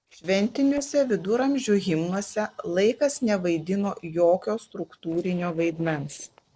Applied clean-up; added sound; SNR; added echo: neural separator model SepFormer DNS4.